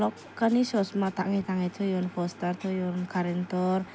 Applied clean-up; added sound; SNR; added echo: none; none; none; none.